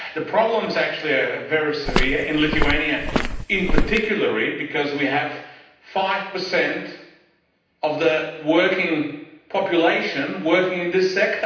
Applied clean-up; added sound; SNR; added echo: none; Walk, footsteps; -1 dB; reverberation time 0.9 s.